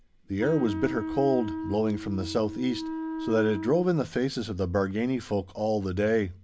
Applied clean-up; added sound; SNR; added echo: none; Wind instrument, woodwind instrument; 7 dB; none.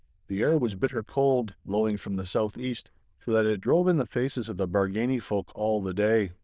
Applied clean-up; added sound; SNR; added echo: neural diffusion model UNIVERSE++.